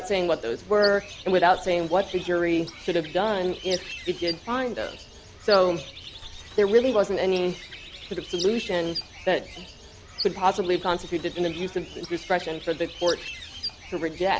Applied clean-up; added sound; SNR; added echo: none; Bird; 13 dB; none.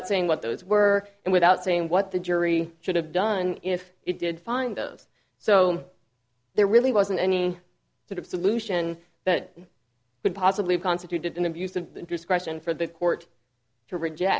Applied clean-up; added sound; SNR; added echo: none; none; none; none.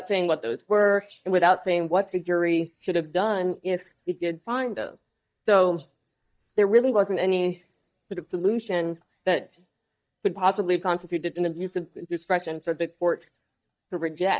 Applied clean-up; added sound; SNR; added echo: neural mask model DeepFilterNet 3.